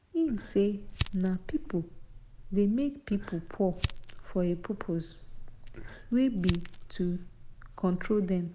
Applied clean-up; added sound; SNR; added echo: none; Fire; 4 dB; none.